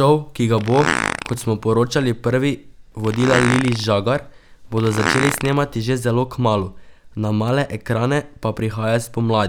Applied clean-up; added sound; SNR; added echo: none; Fart; 6 dB; none.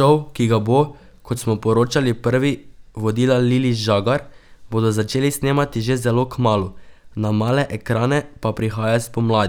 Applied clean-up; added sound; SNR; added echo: none; none; none; none.